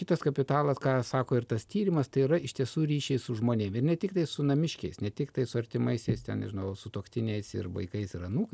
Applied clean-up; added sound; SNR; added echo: none; none; none; none.